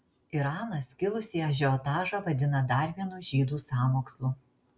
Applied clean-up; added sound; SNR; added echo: none; none; none; none.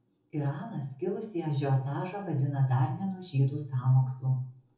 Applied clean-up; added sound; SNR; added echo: none; none; none; reverberation time 1.0 s.